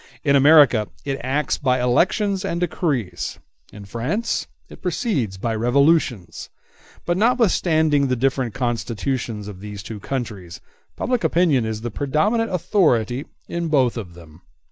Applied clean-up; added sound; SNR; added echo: none; none; none; none.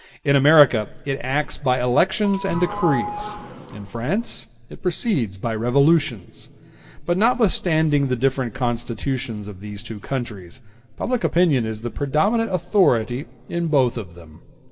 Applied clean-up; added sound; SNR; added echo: none; Sliding door / Doorbell; 9 dB; reverberation time 1.9 s.